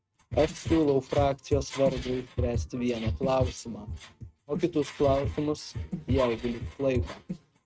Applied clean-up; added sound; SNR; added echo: neural mask model RNNoise.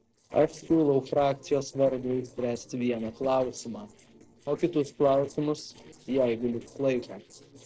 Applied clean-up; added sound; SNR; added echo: neural separator model SepFormer DNS4.